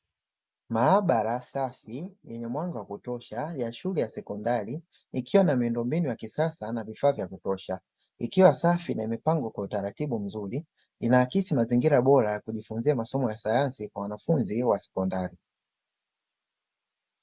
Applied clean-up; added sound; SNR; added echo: none; none; none; none.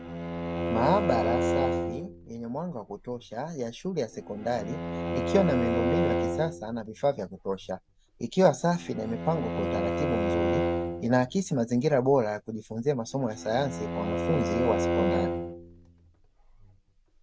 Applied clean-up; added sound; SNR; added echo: none; Bowed string instrument; 2 dB; none.